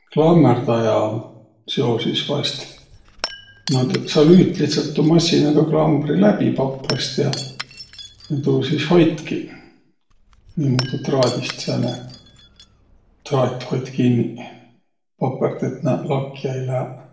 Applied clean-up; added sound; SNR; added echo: none; Shatter / Crushing; 17 dB; reverberation time 0.6 s.